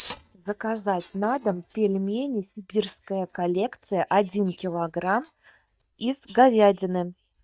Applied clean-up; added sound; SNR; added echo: neural mask model DeepFilterNet 3.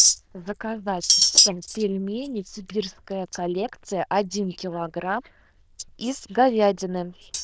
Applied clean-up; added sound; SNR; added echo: neural diffusion model UNIVERSE++.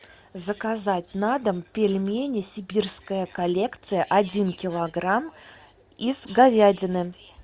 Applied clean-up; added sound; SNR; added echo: none; none; none; none.